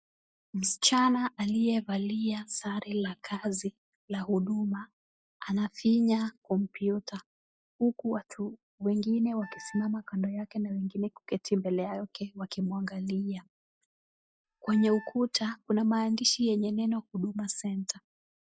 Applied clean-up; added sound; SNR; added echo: classical method log-MMSE.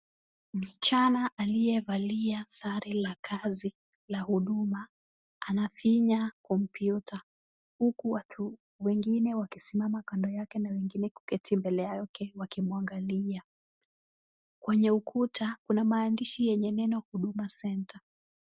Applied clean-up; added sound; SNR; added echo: none; none; none; none.